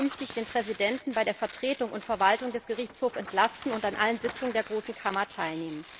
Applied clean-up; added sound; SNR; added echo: none; Tearing; 14 dB; none.